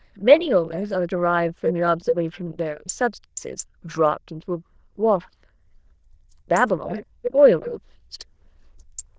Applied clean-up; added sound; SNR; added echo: neural diffusion model UNIVERSE++.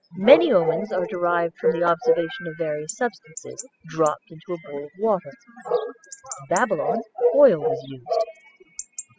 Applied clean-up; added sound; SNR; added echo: classical method spectral subtraction.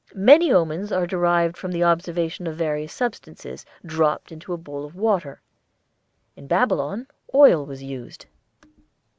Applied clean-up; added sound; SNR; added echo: none; none; none; none.